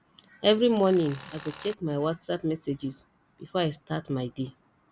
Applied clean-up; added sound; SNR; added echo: none; Tools; 16 dB; none.